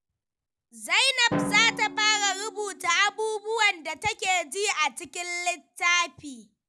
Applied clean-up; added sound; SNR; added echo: none; Drum; 13 dB; none.